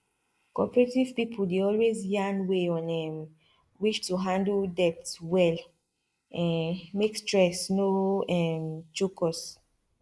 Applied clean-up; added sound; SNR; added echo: neural mask model Resemble Enhance denoiser.